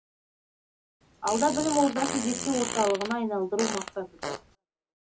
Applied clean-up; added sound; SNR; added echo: none; Fart; 5 dB; reverberation time 0.4 s.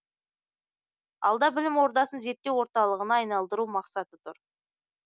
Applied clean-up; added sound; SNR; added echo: none; none; none; none.